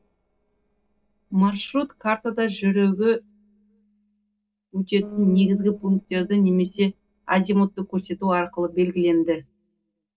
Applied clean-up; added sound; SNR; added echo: neural separator model SepFormer DNS4.